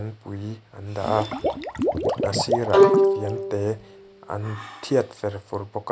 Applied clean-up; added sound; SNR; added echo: none; Water / Liquid + Bowed string instrument; -4 dB; none.